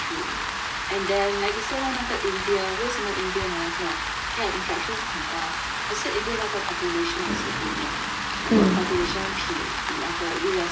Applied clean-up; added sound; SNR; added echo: none; Rain; 1 dB; none.